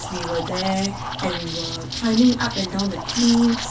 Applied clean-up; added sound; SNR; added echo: none; Liquid; 8 dB; none.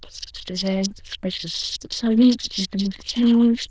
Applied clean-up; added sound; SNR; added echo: neural diffusion model UNIVERSE++.